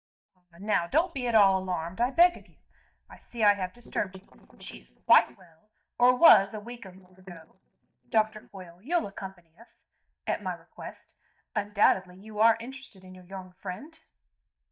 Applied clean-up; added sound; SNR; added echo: neural mask model DeepFilterNet 3.